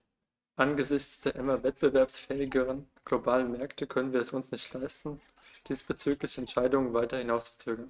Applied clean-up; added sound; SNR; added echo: neural mask model RNNoise.